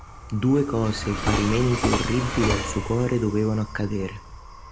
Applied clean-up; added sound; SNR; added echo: none; Train; 6 dB; none.